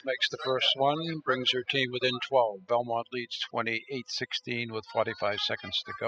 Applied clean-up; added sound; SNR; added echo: classical method spectral subtraction.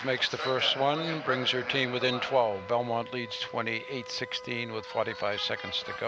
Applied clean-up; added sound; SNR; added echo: none; Wind instrument, woodwind instrument; 16 dB; none.